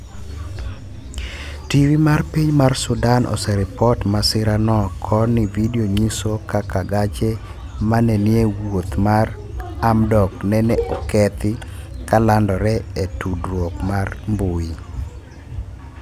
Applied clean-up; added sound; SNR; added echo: none; none; none; none.